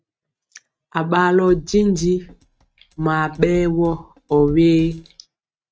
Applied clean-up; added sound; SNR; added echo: neural mask model RNNoise.